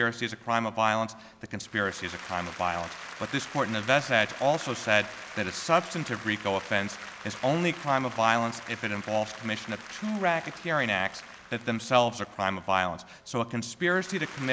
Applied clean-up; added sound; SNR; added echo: none; Applause; 15 dB; none.